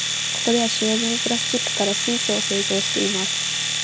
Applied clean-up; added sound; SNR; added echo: none; Domestic sounds, home sounds; -2 dB; none.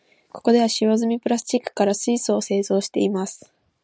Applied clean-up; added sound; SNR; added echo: none; none; none; none.